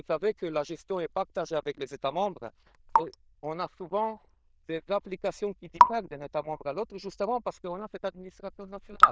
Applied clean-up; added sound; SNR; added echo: neural diffusion model UNIVERSE++.